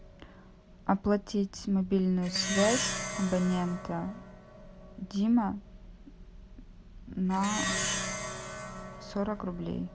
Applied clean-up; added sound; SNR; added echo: none; Plucked string instrument; 7 dB; none.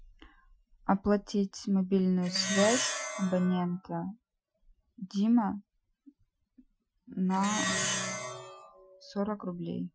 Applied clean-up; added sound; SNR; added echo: classical method Wiener filter.